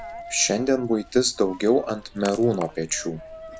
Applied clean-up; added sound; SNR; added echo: none; Coin (dropping); 17 dB; none.